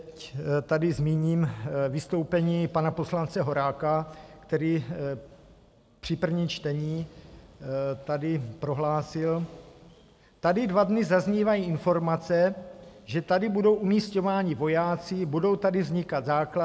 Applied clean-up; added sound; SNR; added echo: none; none; none; none.